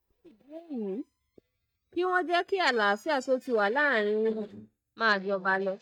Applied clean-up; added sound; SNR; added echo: neural mask model DeepFilterNet 3.